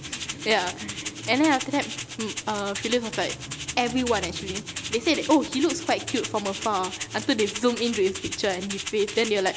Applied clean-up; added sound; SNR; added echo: none; Rattle (instrument); 9 dB; none.